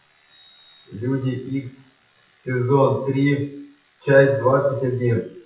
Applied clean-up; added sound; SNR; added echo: classical method WPE with log-MMSE.